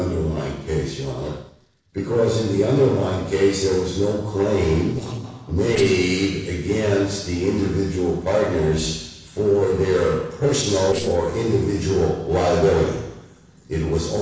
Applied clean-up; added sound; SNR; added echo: neural separator model SepFormer DNS4.